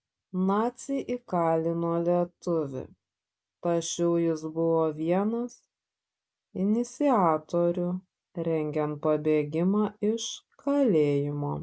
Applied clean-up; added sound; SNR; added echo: none; none; none; none.